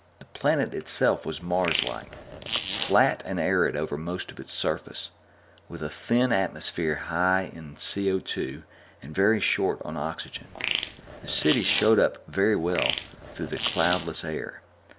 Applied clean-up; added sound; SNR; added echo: none; Fart; 5 dB; none.